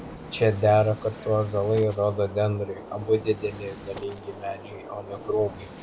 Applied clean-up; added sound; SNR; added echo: none; Gunshot, gunfire; 15 dB; none.